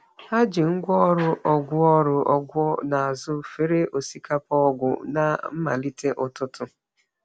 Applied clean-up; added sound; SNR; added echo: none; none; none; none.